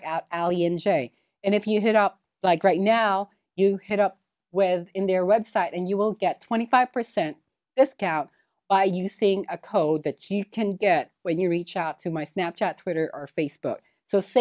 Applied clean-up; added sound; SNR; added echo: none; none; none; none.